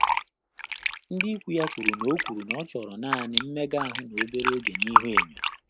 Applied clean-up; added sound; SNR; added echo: none; Fill (with liquid); -3 dB; none.